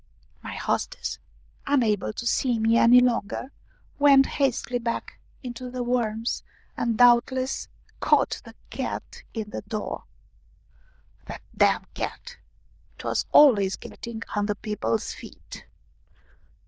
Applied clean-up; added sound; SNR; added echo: neural diffusion model UNIVERSE++.